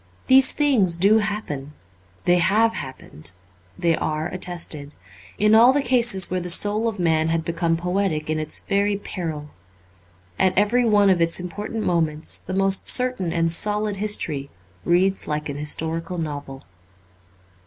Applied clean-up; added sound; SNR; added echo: none; none; none; none.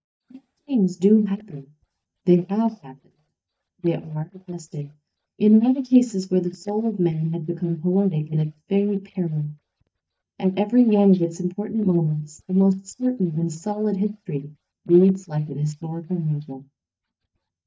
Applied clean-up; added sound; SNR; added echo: neural mask model DeepFilterNet 3.